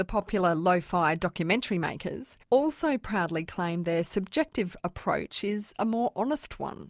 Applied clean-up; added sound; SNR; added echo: none; none; none; none.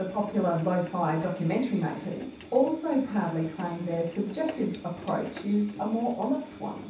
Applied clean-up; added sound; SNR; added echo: none; Engine; 16 dB; reverberation time 0.7 s.